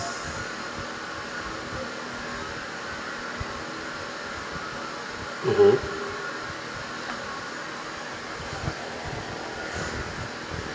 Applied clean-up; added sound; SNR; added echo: none; none; none; none.